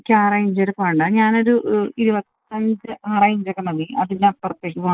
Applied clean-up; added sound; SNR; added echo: neural mask model Resemble Enhance denoiser.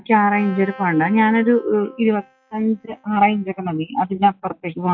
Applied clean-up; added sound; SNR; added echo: classical method log-MMSE.